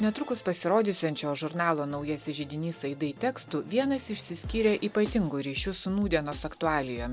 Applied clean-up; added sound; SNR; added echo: none; none; none; none.